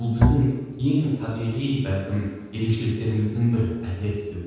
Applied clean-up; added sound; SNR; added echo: none; Bowed string instrument; 0 dB; reverberation time 1.2 s.